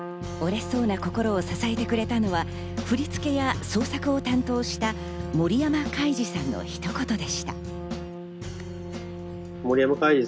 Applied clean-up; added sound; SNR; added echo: none; Trumpet; 11 dB; none.